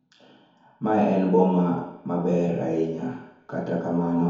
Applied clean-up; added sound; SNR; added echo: none; none; none; reverberation time 2.0 s.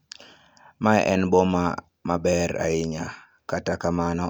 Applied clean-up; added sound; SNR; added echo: none; none; none; none.